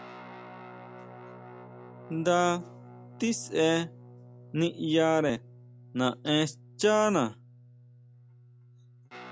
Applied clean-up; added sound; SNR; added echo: none; Guitar; 18 dB; none.